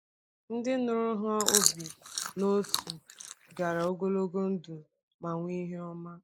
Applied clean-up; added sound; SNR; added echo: neural mask model Resemble Enhance denoiser.